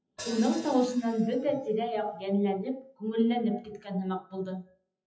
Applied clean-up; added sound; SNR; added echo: classical method WPE with log-MMSE.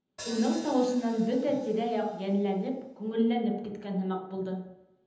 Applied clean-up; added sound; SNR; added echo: none; Hi-hat; 19 dB; reverberation time 0.9 s.